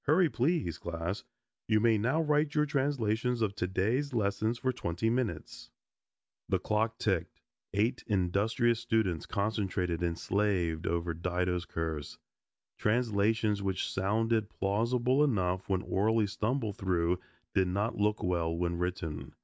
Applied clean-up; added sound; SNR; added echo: none; none; none; none.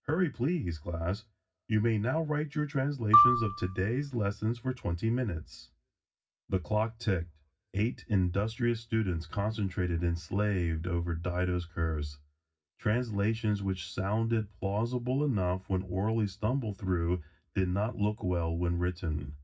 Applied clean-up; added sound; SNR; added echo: none; Marimba, xylophone; -1 dB; reverberation time 0.4 s.